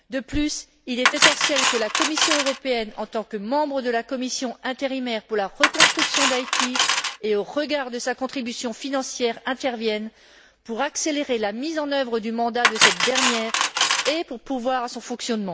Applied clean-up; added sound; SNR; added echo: none; Cutlery, silverware; -2 dB; none.